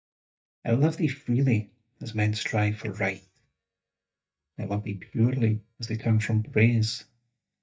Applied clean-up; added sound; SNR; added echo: neural mask model DeepFilterNet 3.